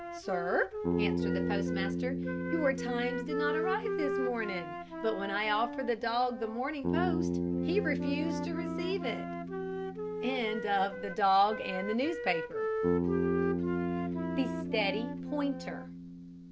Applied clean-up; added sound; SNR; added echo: none; Bass guitar + Wind instrument, woodwind instrument; 0 dB; none.